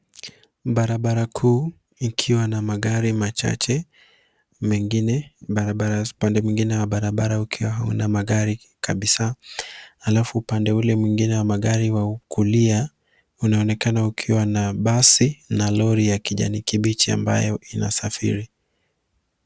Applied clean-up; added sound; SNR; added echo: none; none; none; none.